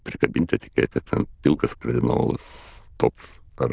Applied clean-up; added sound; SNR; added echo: neural diffusion model UNIVERSE++.